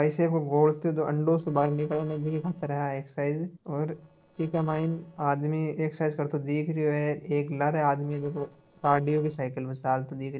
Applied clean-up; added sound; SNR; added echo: neural separator model SepFormer DNS4.